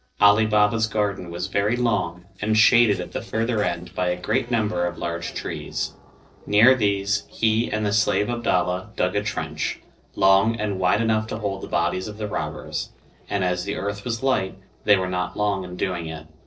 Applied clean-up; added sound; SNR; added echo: neural separator model SepFormer DNS4.